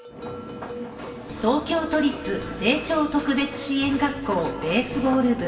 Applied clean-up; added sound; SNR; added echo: none; Bell; 15 dB; reverberation time 2.7 s.